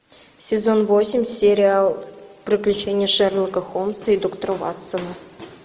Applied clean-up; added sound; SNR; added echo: none; none; none; none.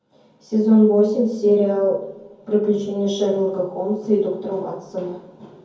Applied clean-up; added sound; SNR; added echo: none; none; none; reverberation time 0.6 s.